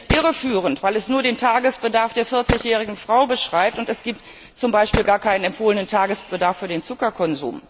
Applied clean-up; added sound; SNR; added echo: none; Tools; 10 dB; none.